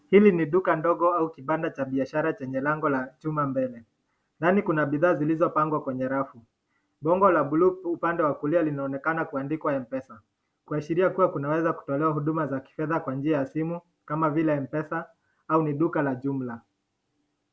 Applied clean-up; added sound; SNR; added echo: none; none; none; none.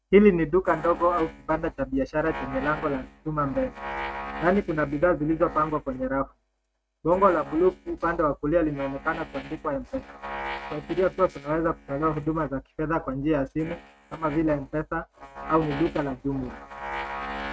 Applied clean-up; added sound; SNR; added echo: neural mask model RNNoise.